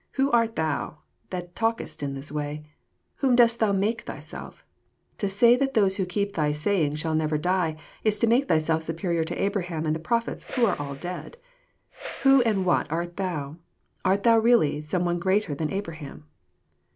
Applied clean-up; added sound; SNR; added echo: none; Whoosh, swoosh, swish; 16 dB; none.